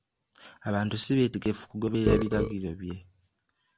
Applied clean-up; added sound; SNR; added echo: none; Burping, eructation; 1 dB; none.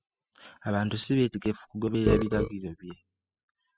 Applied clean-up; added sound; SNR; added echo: classical method spectral subtraction.